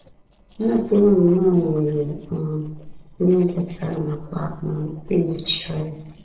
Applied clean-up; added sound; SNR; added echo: neural separator model SepFormer DNS4.